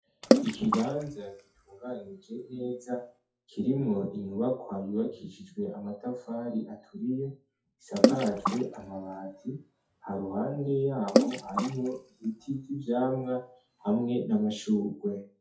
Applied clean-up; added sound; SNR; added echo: classical method WPE with log-MMSE.